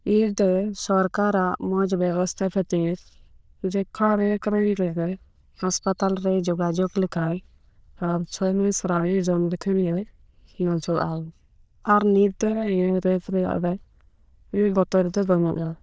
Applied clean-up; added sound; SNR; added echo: neural diffusion model UNIVERSE++.